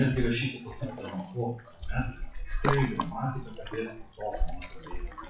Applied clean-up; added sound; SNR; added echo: classical method WPE with log-MMSE.